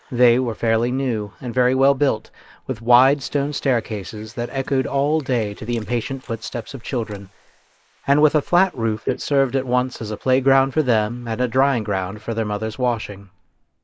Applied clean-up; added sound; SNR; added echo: neural mask model Resemble Enhance denoiser.